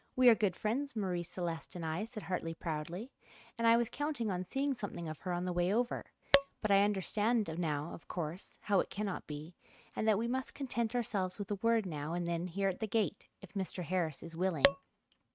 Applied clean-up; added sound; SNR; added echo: neural mask model RNNoise.